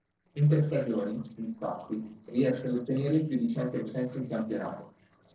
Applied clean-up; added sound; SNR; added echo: neural separator model SepFormer DNS4.